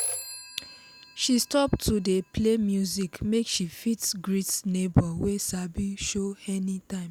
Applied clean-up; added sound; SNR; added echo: none; Telephone; 16 dB; none.